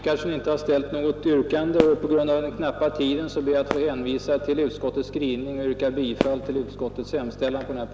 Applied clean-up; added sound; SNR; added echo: none; Fireworks; 12 dB; none.